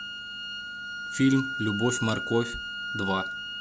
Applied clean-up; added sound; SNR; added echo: none; Wind instrument, woodwind instrument; 5 dB; none.